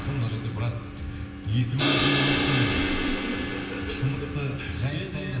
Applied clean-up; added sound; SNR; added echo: none; Crash cymbal; 0 dB; reverberation time 1.5 s.